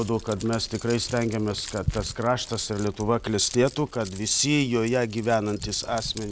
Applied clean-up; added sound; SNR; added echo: none; Keys jangling; 18 dB; none.